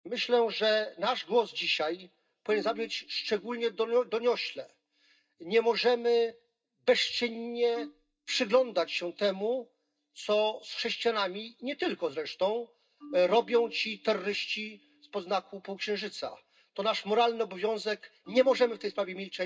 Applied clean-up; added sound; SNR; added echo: neural mask model DeepFilterNet 3.